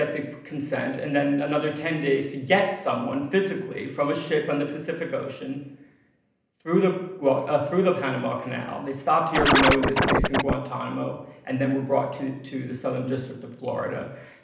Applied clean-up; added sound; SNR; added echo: none; Scratching (performance technique); -5 dB; reverberation time 0.8 s.